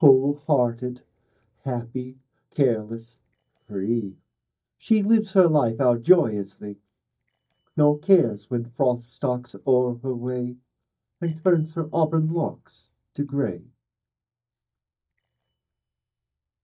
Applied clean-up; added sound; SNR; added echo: neural mask model DeepFilterNet 3.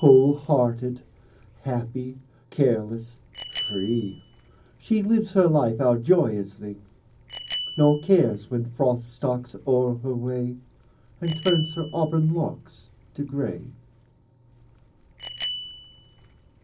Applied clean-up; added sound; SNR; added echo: none; Bicycle bell; 16 dB; reverberation time 0.4 s.